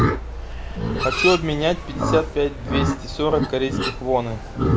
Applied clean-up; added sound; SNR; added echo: none; Livestock, farm animals, working animals; 0 dB; none.